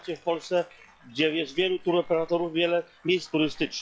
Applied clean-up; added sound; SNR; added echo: classical method log-MMSE.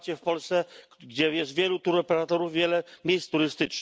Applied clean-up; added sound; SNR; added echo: none; none; none; none.